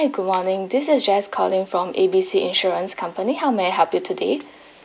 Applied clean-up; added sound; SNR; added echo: none; none; none; none.